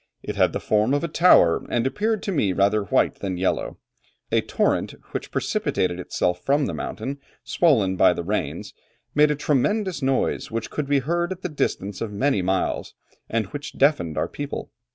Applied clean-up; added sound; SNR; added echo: none; none; none; none.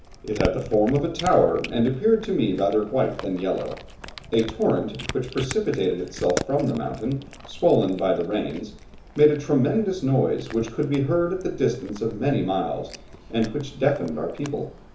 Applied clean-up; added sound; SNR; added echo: none; Cat; 14 dB; reverberation time 0.7 s.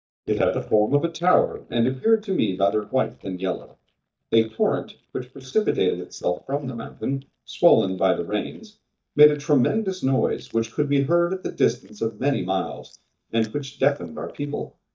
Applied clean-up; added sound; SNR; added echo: neural mask model DeepFilterNet 3.